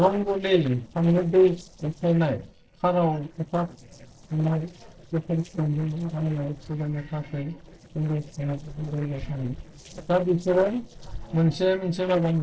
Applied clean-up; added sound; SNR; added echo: neural separator model SepFormer DNS4.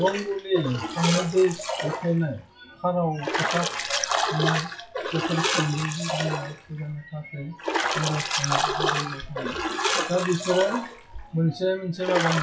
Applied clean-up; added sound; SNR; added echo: classical method WPE with log-MMSE.